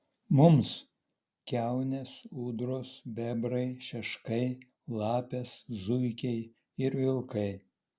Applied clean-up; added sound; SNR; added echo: none; none; none; none.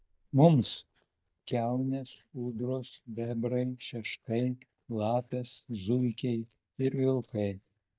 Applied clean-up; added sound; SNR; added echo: neural mask model DeepFilterNet 3.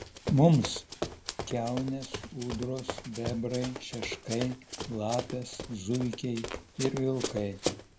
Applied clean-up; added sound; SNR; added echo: none; Run; 8 dB; none.